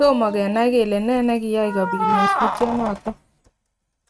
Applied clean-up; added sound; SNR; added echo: neural mask model RNNoise.